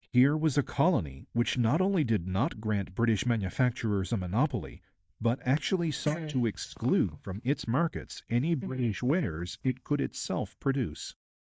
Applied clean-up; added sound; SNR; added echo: neural mask model DeepFilterNet 3.